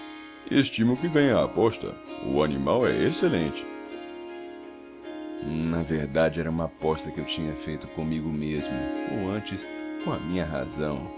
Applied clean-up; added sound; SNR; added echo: none; Harp; 10 dB; none.